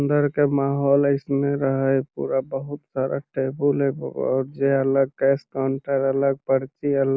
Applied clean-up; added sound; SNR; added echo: none; none; none; none.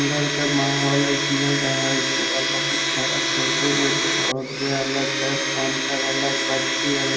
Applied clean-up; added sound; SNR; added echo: none; Domestic sounds, home sounds; -2 dB; reverberation time 2.7 s.